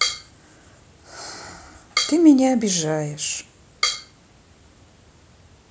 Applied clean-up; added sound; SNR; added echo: none; Drum kit; 8 dB; none.